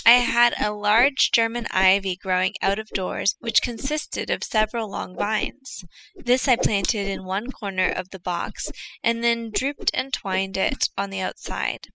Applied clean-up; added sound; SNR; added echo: classical method spectral subtraction.